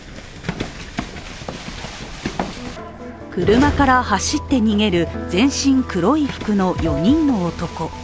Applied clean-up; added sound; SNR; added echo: none; none; none; none.